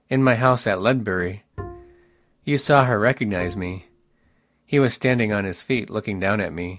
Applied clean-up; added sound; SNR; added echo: none; Bowed string instrument; 17 dB; none.